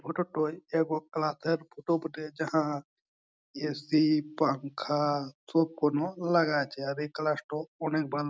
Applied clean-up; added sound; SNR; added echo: none; none; none; none.